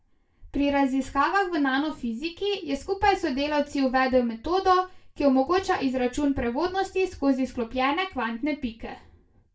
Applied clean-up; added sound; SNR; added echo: none; none; none; reverberation time 0.2 s.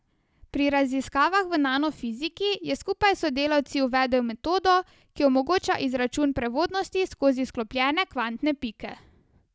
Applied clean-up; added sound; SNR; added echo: none; none; none; none.